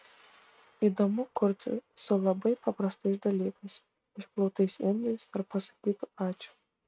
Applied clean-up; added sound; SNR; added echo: neural mask model RNNoise.